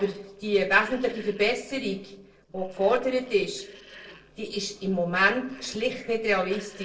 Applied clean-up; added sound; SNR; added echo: neural separator model SepFormer DNS4.